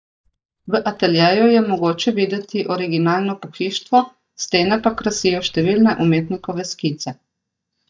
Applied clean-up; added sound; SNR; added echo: neural mask model DeepFilterNet 3.